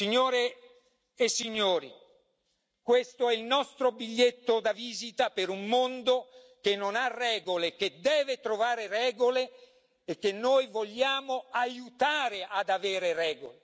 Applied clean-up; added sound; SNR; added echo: none; none; none; none.